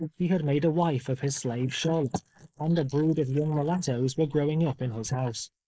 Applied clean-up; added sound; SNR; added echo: neural mask model Resemble Enhance denoiser.